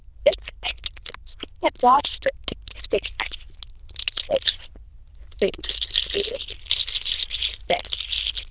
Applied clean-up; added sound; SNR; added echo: neural diffusion model UNIVERSE++.